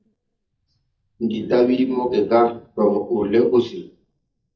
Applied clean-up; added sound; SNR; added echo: neural mask model DeepFilterNet 3.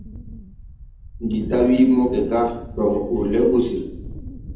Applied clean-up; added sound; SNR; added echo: none; Wind; 14 dB; reverberation time 0.8 s.